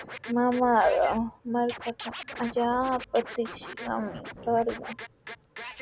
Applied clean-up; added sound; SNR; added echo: none; Scratching (performance technique); 14 dB; none.